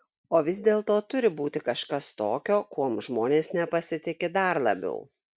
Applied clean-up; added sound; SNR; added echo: none; none; none; none.